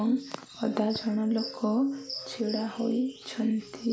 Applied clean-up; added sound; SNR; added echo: none; none; none; none.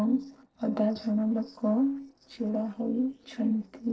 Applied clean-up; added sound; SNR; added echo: neural separator model SepFormer DNS4.